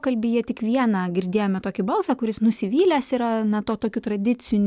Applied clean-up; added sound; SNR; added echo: none; none; none; none.